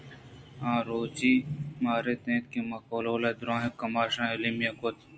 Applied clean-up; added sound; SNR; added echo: none; none; none; none.